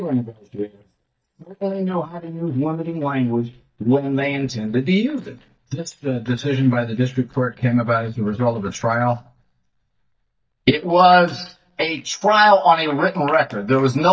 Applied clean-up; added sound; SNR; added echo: neural mask model DeepFilterNet 3.